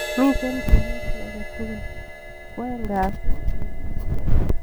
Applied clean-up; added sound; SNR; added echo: none; Crash cymbal; 15 dB; none.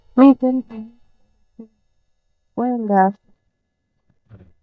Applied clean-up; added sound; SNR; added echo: neural mask model DeepFilterNet 3.